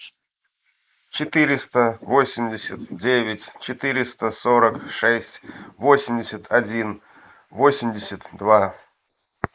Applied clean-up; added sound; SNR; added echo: neural mask model Resemble Enhance denoiser.